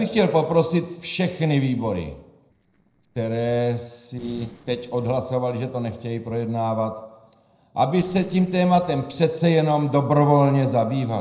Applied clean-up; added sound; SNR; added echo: neural separator model SepFormer DNS4.